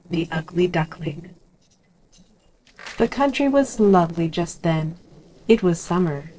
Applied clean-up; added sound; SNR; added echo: neural separator model SepFormer DNS4.